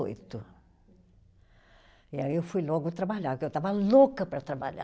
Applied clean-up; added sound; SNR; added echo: none; none; none; none.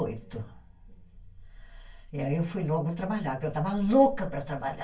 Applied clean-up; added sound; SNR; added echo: none; none; none; reverberation time 0.2 s.